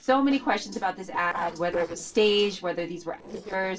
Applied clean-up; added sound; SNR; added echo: neural separator model SepFormer DNS4.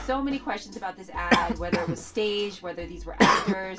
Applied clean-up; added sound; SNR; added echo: none; Cough; -2 dB; reverberation time 0.2 s.